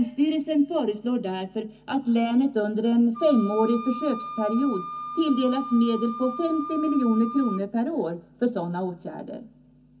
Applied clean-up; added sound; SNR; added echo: none; Wind instrument, woodwind instrument; 13 dB; reverberation time 0.4 s.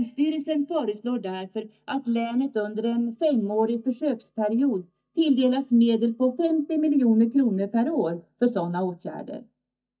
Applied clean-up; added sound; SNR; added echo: neural mask model DeepFilterNet 3.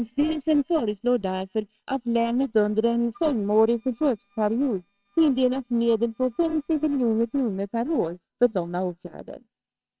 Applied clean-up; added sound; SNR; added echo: neural separator model SepFormer WHAMR!.